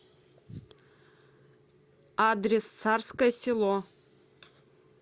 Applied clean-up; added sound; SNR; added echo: none; none; none; none.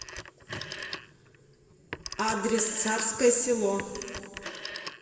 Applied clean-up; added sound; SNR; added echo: none; Telephone; 11 dB; reverberation time 1.9 s.